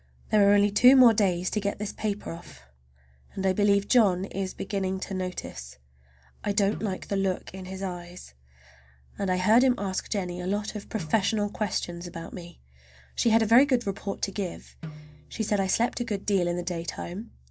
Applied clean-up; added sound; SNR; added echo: none; Snare drum; 19 dB; none.